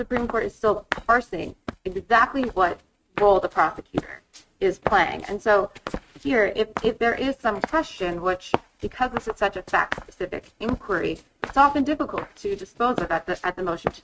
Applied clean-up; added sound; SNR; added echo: neural mask model RNNoise.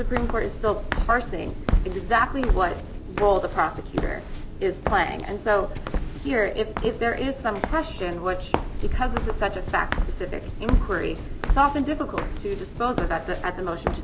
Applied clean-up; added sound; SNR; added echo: none; Walk, footsteps; 1 dB; none.